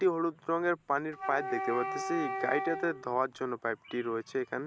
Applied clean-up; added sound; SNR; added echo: none; Wind instrument, woodwind instrument; 5 dB; none.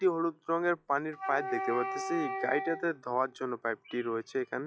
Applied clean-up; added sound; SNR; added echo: classical method log-MMSE.